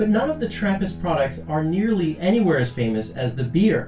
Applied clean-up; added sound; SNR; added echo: none; Bowed string instrument; 17 dB; reverberation time 0.2 s.